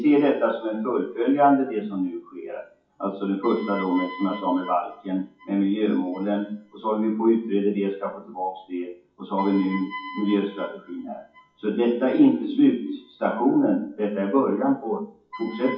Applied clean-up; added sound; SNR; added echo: classical method WPE with log-MMSE.